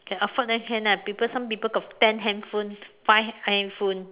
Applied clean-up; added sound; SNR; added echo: none; none; none; none.